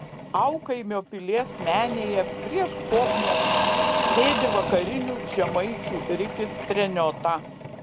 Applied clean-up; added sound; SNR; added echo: none; Engine / Drill / Mechanisms; 1 dB; none.